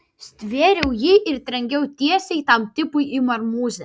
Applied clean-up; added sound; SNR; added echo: none; none; none; none.